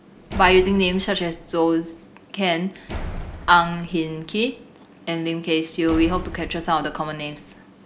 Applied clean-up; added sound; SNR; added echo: none; Slam; 12 dB; none.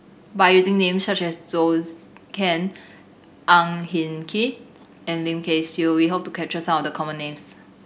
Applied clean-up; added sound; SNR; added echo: none; none; none; none.